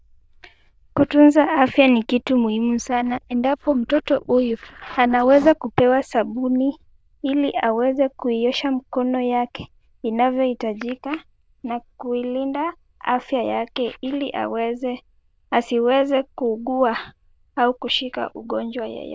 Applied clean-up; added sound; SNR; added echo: neural diffusion model UNIVERSE++.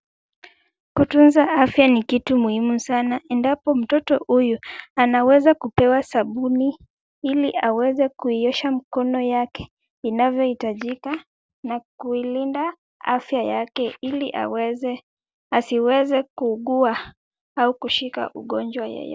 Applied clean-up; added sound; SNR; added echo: none; none; none; none.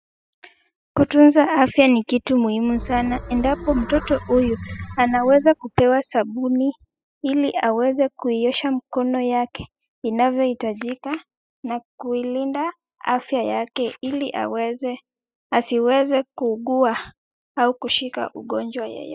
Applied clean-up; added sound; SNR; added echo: classical method spectral subtraction.